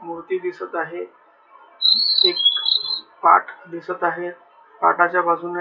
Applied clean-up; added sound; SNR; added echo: classical method WPE with log-MMSE.